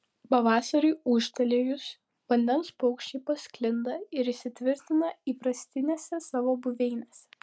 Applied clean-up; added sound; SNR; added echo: none; none; none; none.